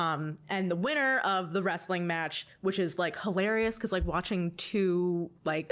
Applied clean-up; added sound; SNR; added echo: none; none; none; none.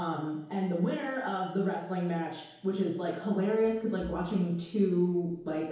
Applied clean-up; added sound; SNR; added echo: none; none; none; reverberation time 2.2 s.